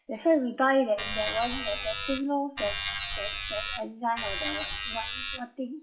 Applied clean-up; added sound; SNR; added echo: classical method WPE with log-MMSE.